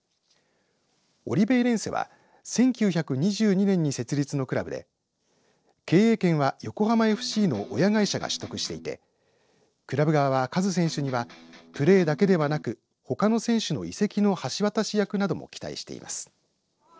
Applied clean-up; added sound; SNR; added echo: neural separator model SepFormer DNS4.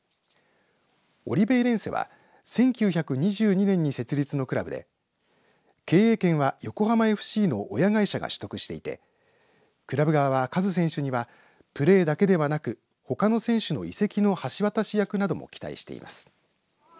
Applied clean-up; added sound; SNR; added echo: none; none; none; none.